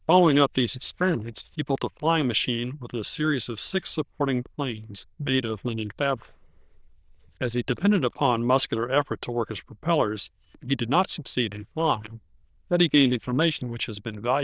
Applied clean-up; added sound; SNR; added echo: neural diffusion model UNIVERSE++.